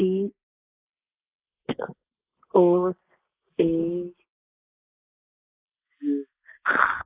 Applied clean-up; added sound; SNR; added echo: neural mask model Resemble Enhance denoiser.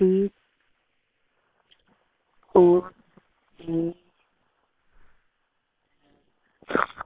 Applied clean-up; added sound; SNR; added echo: neural separator model SepFormer WHAM!.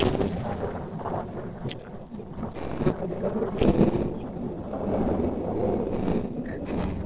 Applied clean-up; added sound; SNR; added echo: neural separator model SepFormer DNS4.